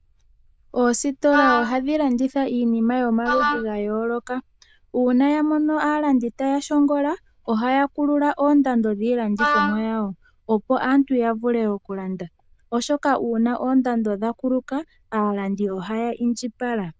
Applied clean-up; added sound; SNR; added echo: neural diffusion model UNIVERSE++.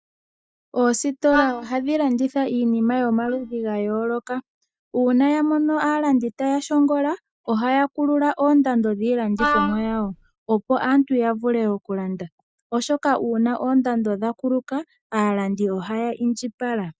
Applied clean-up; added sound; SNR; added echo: neural mask model DeepFilterNet 3.